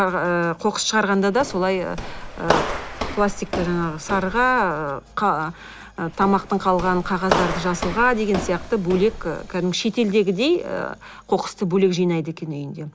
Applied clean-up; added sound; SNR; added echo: none; Walk, footsteps; 7 dB; none.